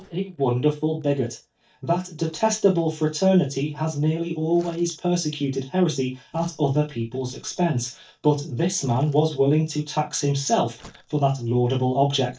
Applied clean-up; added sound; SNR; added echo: neural mask model DeepFilterNet 3.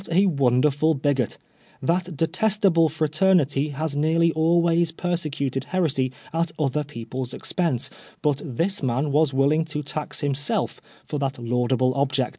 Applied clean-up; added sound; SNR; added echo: none; none; none; none.